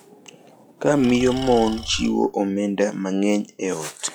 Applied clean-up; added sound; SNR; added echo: classical method log-MMSE.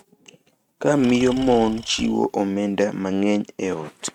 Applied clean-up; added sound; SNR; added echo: neural mask model RNNoise.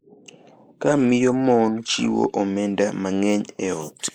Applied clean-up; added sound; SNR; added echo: neural mask model Resemble Enhance denoiser.